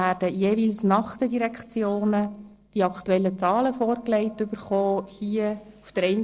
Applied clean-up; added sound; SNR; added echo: neural separator model SepFormer DNS4.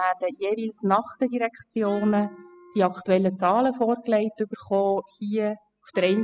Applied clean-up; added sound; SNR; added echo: classical method spectral subtraction.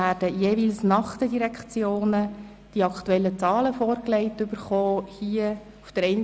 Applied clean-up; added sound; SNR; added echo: none; none; none; none.